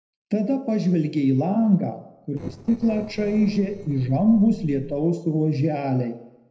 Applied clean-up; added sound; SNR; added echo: neural separator model SepFormer DNS4.